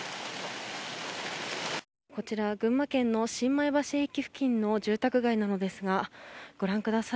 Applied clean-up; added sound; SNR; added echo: none; none; none; none.